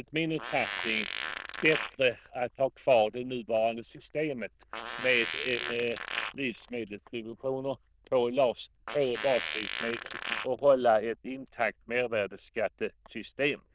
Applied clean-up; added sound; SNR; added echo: neural diffusion model UNIVERSE++.